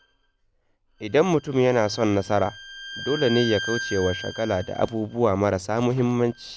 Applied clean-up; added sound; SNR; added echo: none; Bowed string instrument; 13 dB; none.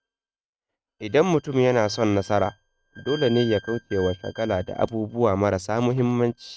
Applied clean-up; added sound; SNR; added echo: neural mask model RNNoise.